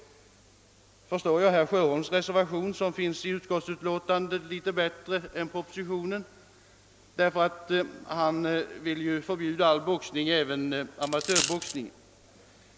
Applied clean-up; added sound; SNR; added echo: none; Coin (dropping); 2 dB; none.